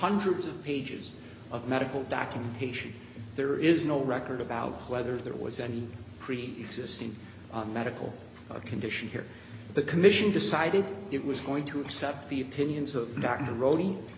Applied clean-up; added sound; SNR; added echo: none; none; none; none.